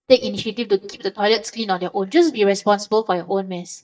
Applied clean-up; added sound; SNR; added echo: neural mask model DeepFilterNet 3.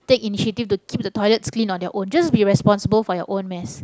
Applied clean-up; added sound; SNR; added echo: none; none; none; none.